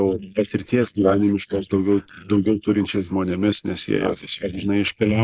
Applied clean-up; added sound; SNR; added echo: neural mask model Resemble Enhance denoiser.